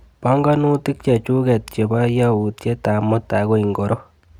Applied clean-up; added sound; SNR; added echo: none; none; none; none.